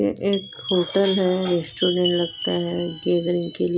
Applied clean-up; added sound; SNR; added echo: none; Chime; 4 dB; none.